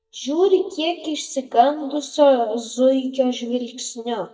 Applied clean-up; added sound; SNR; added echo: neural mask model DeepFilterNet 3.